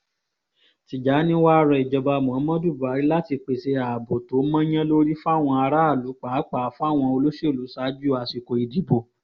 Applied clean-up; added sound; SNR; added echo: none; none; none; none.